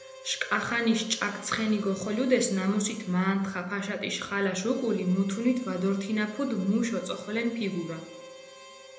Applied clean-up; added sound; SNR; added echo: none; Harmonica; 19 dB; reverberation time 0.8 s.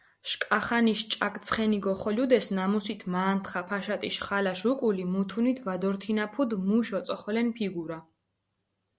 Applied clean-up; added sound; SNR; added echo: none; none; none; none.